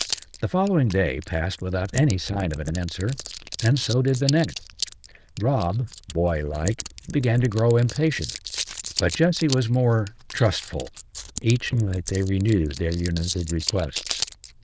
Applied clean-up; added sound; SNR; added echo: neural diffusion model UNIVERSE++.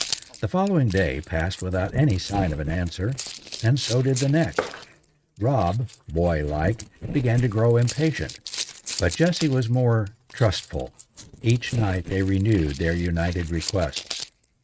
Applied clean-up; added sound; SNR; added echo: neural mask model RNNoise.